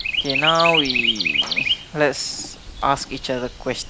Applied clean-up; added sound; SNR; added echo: none; Chirp, tweet; 0 dB; none.